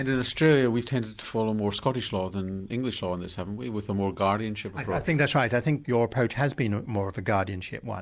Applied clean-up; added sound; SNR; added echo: none; none; none; none.